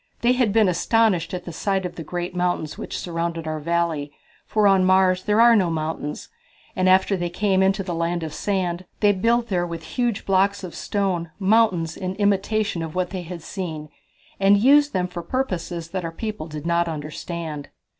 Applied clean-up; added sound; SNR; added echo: none; none; none; none.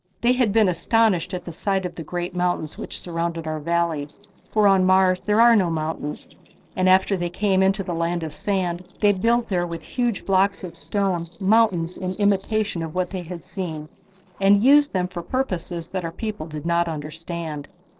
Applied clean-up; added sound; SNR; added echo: neural separator model SepFormer DNS4.